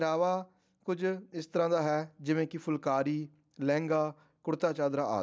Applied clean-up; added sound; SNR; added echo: none; none; none; none.